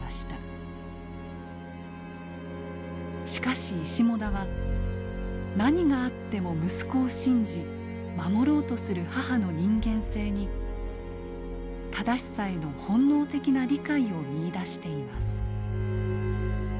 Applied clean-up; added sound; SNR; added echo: none; none; none; none.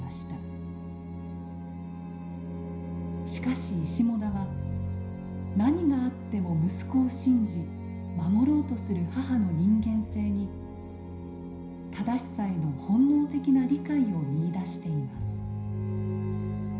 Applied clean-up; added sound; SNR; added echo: none; none; none; reverberation time 0.5 s.